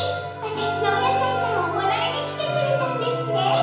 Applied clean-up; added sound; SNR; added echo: none; Bowed string instrument; 17 dB; reverberation time 1.0 s.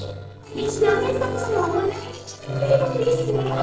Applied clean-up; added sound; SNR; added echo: neural separator model SepFormer DNS4.